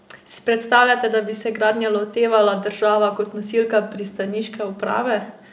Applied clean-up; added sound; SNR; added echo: none; none; none; none.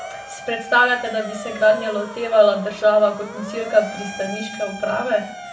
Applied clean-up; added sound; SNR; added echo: none; Motor vehicle (road) / Siren; 14 dB; reverberation time 0.2 s.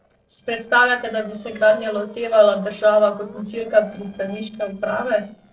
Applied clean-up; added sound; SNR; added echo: neural separator model SepFormer DNS4.